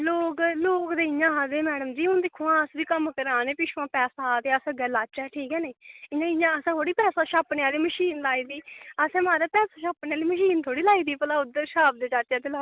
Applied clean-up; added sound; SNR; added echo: none; none; none; none.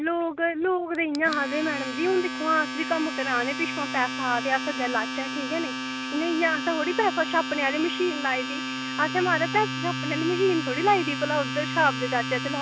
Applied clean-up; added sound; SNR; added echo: none; Domestic sounds, home sounds; 5 dB; none.